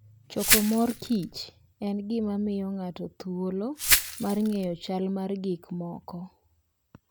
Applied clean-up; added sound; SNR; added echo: none; Glass; -2 dB; none.